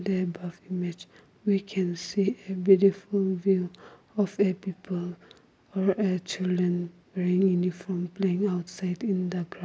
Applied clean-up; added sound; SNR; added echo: none; none; none; none.